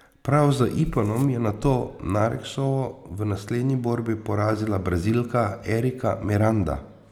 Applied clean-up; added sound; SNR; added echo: none; none; none; none.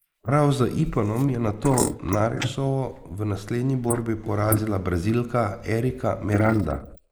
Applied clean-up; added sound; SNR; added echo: neural mask model Resemble Enhance denoiser.